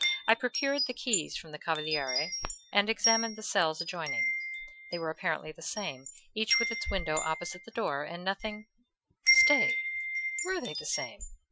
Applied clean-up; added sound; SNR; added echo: classical method Wiener filter.